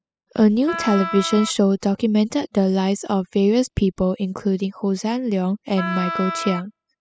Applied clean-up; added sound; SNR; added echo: classical method spectral subtraction.